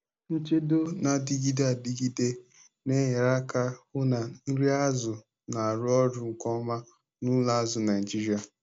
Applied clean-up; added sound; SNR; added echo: none; none; none; none.